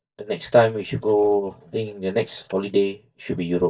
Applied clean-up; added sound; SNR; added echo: neural mask model DeepFilterNet 3.